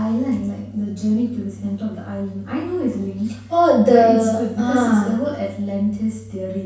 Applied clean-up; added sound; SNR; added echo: none; none; none; reverberation time 0.7 s.